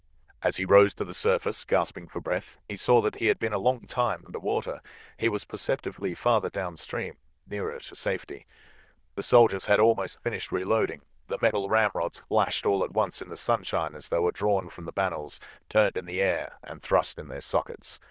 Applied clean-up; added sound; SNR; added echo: neural diffusion model UNIVERSE++.